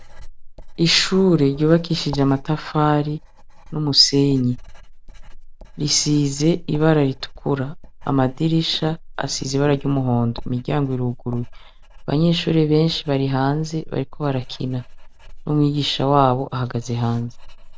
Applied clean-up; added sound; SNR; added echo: none; Writing; 14 dB; none.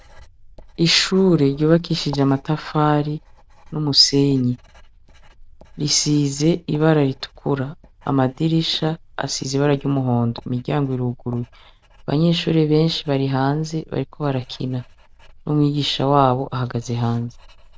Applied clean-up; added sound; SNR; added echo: neural diffusion model UNIVERSE++.